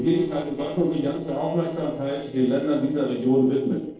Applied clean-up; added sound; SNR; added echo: neural separator model SepFormer DNS4.